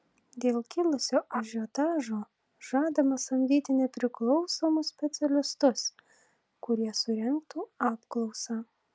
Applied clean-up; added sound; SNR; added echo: none; none; none; none.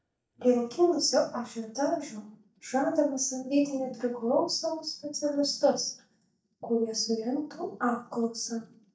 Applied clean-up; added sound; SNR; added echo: neural mask model DeepFilterNet 3.